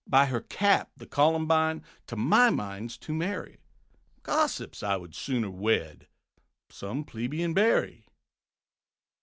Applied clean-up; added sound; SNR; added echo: none; none; none; none.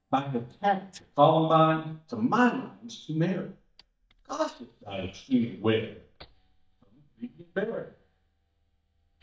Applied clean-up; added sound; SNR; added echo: neural mask model DeepFilterNet 3.